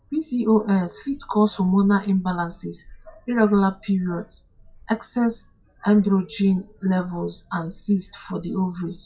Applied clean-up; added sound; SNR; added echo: classical method WPE with log-MMSE.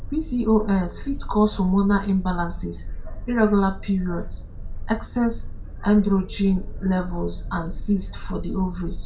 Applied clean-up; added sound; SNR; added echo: none; Boat, Water vehicle; 7 dB; reverberation time 0.2 s.